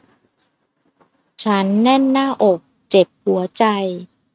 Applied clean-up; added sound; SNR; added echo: neural mask model RNNoise.